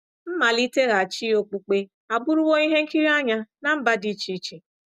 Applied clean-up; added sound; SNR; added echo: none; none; none; none.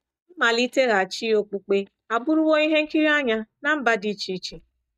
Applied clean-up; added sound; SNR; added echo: neural mask model DeepFilterNet 3.